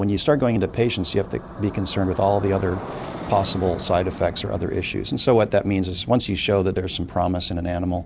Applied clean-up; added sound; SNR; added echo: none; Motorcycle; 15 dB; none.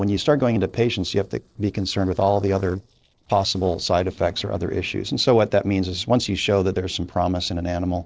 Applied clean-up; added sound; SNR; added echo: neural separator model SepFormer DNS4.